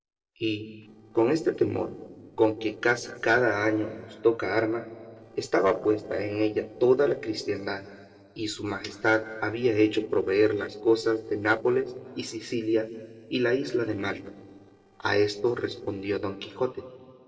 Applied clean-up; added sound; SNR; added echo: neural separator model SepFormer DNS4.